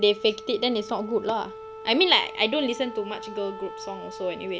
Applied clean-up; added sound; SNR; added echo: none; Wind instrument, woodwind instrument; 13 dB; none.